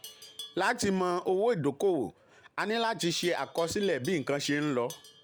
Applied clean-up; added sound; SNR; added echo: none; Livestock, farm animals, working animals; 20 dB; none.